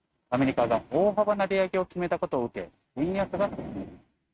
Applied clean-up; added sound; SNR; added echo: neural mask model RNNoise.